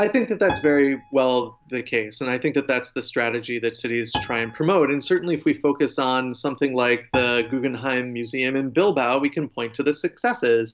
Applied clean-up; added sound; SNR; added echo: none; Piano; 17 dB; none.